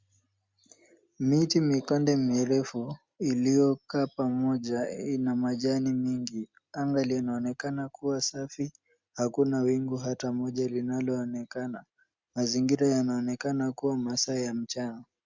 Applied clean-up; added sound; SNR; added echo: none; none; none; none.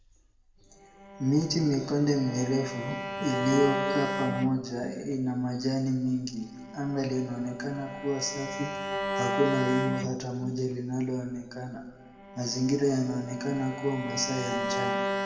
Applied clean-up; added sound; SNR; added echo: none; Bowed string instrument; 5 dB; reverberation time 1.2 s.